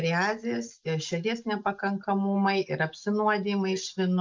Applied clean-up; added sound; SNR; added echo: neural mask model Resemble Enhance denoiser.